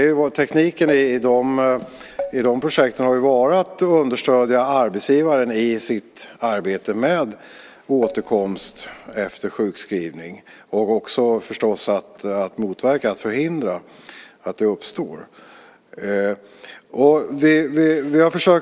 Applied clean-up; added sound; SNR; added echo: none; Keyboard (musical); 14 dB; none.